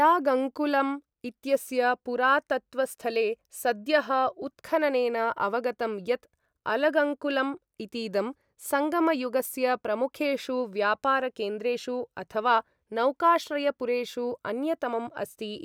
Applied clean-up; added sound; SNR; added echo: none; none; none; none.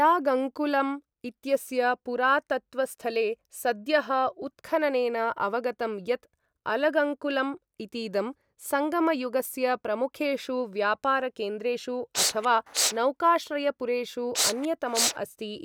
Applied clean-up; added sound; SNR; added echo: none; Respiratory sounds; 0 dB; none.